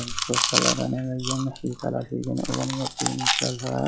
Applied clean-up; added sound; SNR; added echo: classical method log-MMSE.